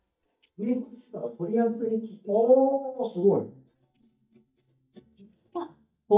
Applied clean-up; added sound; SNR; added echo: neural mask model DeepFilterNet 3.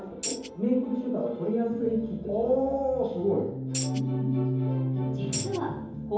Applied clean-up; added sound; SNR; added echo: none; Tambourine; 10 dB; reverberation time 0.9 s.